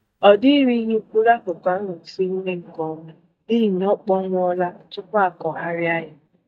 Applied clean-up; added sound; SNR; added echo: neural mask model DeepFilterNet 3.